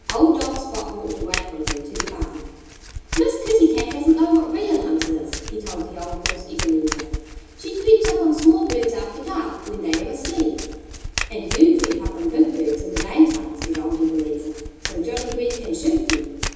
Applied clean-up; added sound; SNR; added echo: none; Domestic sounds, home sounds; 10 dB; reverberation time 1.1 s.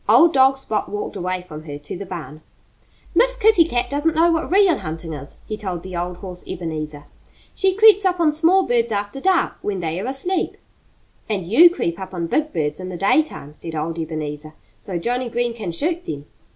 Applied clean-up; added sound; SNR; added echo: none; none; none; none.